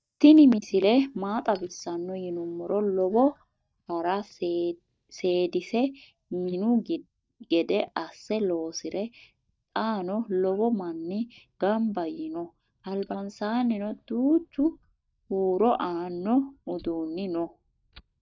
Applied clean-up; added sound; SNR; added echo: neural mask model DeepFilterNet 3.